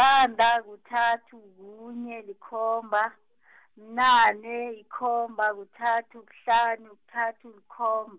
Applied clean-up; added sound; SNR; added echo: none; none; none; none.